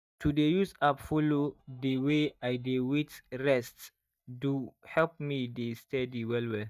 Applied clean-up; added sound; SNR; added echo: neural mask model DeepFilterNet 3.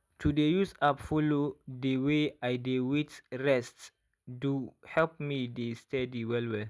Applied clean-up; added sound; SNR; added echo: none; none; none; none.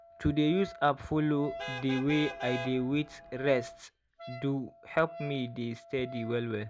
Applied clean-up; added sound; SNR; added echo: none; Wind instrument, woodwind instrument + Vehicle horn, car horn, honking; 12 dB; none.